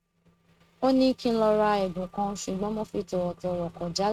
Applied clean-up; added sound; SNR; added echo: neural mask model RNNoise.